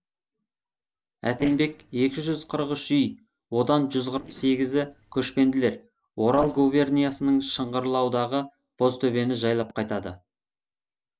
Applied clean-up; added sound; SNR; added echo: neural separator model SepFormer DNS4.